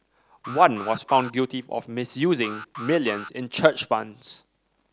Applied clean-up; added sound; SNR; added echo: none; Alarm; 15 dB; none.